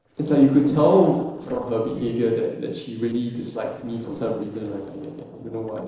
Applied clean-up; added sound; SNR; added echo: neural separator model SepFormer DNS4.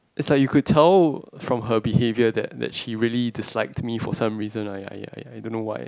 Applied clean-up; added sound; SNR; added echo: none; none; none; none.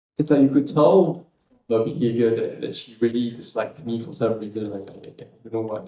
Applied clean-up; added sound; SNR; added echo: neural mask model DeepFilterNet 3.